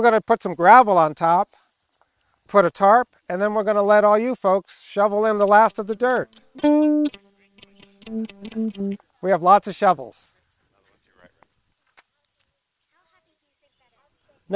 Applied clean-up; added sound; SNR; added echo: neural separator model SepFormer WHAM!.